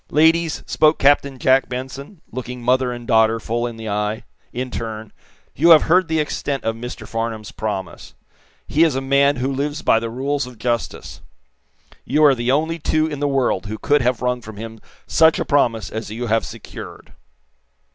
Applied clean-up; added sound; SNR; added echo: none; none; none; none.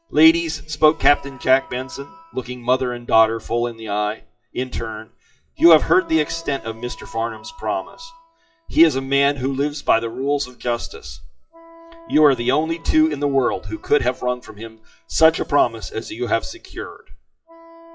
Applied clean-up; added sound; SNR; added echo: classical method WPE with log-MMSE.